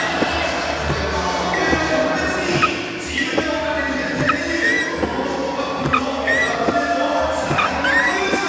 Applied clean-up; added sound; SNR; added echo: none; Car; 4 dB; reverberation time 2.1 s.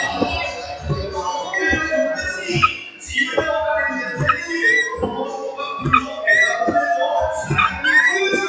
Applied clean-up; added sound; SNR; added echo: classical method WPE with log-MMSE.